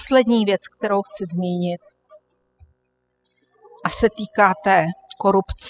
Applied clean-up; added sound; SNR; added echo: classical method spectral subtraction.